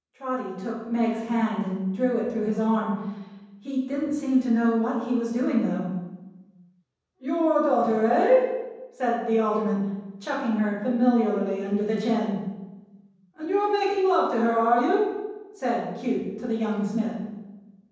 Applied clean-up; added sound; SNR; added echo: none; none; none; reverberation time 1.1 s.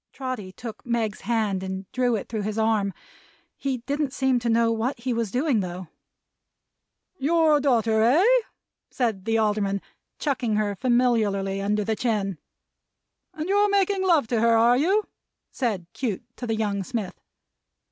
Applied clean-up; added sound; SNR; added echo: none; none; none; none.